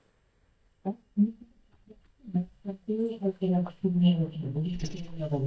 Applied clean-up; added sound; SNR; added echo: neural mask model DeepFilterNet 3.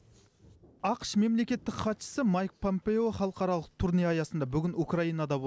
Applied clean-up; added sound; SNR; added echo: none; none; none; none.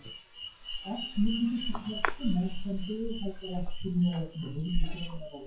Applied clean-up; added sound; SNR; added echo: classical method WPE with log-MMSE.